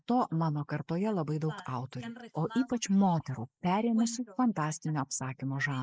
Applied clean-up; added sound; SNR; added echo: neural mask model Resemble Enhance denoiser.